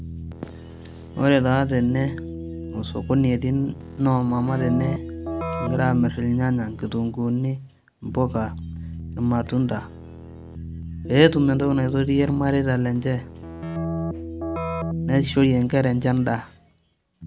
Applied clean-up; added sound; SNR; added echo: none; Keyboard (musical); 9 dB; none.